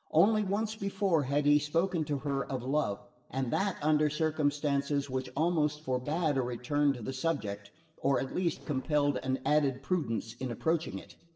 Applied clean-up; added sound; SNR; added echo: neural separator model SepFormer DNS4.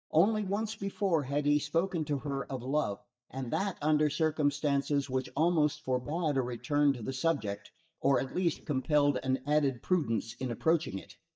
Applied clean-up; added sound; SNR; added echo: neural mask model DeepFilterNet 3.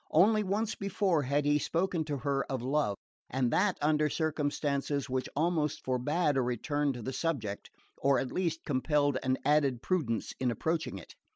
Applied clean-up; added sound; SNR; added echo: none; none; none; none.